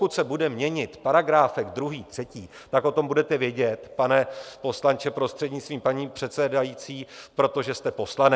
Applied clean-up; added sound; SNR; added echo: none; none; none; none.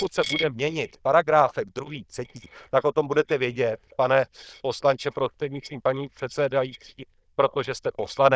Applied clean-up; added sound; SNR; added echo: neural diffusion model UNIVERSE++.